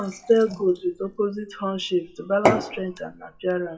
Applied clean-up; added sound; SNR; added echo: classical method WPE with log-MMSE.